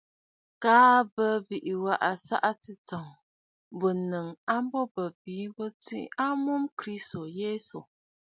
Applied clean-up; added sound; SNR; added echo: none; none; none; none.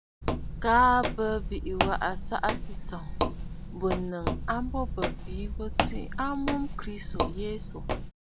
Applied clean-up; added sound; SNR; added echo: none; Walk, footsteps; 0 dB; none.